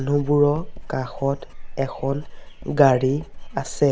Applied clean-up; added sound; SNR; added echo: none; Writing; 11 dB; none.